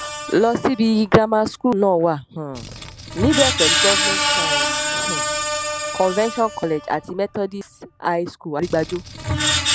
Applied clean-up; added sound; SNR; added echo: none; Screech; 2 dB; none.